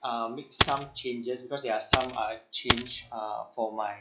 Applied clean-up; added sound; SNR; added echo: classical method log-MMSE.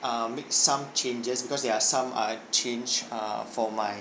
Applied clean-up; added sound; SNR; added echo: none; none; none; none.